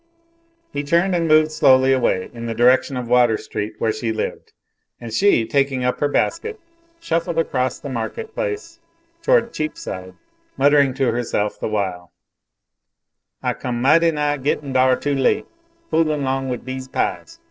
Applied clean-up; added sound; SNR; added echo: neural separator model SepFormer DNS4.